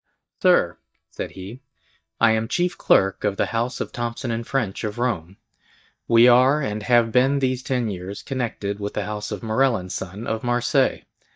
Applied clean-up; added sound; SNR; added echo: neural mask model DeepFilterNet 3.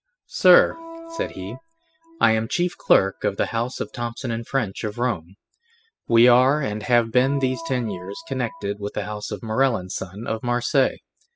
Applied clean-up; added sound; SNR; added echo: classical method spectral subtraction.